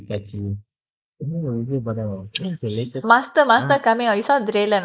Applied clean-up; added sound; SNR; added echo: neural mask model Resemble Enhance denoiser.